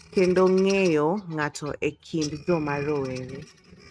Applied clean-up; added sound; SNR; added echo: neural mask model RNNoise.